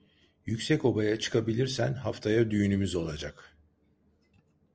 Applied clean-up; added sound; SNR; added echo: none; none; none; none.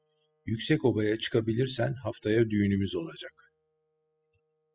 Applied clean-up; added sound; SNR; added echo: classical method spectral subtraction.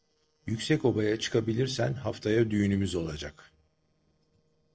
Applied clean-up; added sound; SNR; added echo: neural separator model SepFormer DNS4.